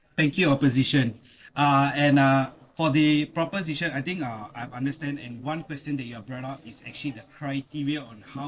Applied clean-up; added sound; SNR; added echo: neural separator model SepFormer DNS4.